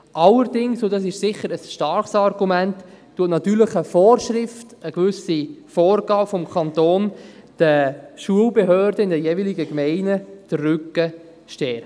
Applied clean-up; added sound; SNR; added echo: none; none; none; none.